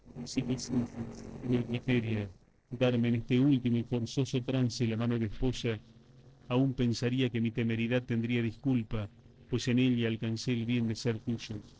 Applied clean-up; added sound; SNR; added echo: neural separator model SepFormer DNS4.